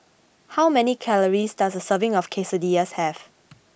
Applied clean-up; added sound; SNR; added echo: none; none; none; none.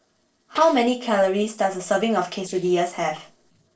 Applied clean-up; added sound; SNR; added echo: neural separator model SepFormer DNS4.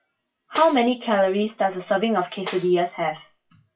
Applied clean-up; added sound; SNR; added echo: classical method WPE with log-MMSE.